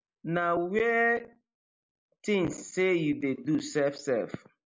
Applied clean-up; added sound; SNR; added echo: neural mask model Resemble Enhance denoiser.